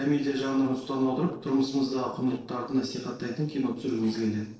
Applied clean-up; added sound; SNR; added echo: neural separator model SepFormer DNS4.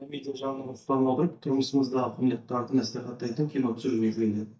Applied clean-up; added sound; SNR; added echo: neural mask model DeepFilterNet 3.